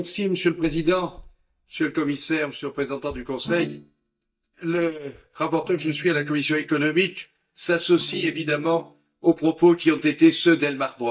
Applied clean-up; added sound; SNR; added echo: neural mask model DeepFilterNet 3.